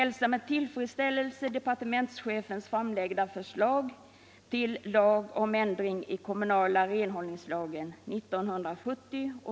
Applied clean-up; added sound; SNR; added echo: none; none; none; none.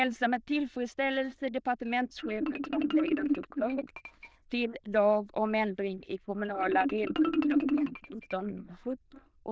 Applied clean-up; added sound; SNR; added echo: neural diffusion model UNIVERSE++.